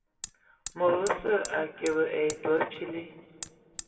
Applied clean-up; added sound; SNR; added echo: none; Hammer; 15 dB; reverberation time 2.1 s.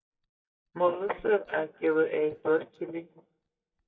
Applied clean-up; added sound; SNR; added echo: neural mask model DeepFilterNet 3.